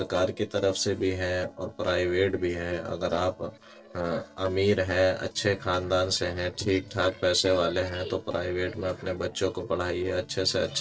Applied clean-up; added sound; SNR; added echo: neural separator model SepFormer DNS4.